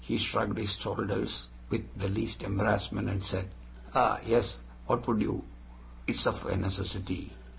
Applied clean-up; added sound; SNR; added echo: none; none; none; none.